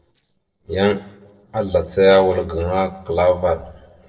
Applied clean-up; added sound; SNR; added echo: neural separator model SepFormer DNS4.